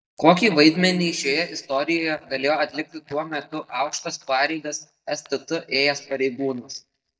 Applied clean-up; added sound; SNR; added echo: neural mask model DeepFilterNet 3.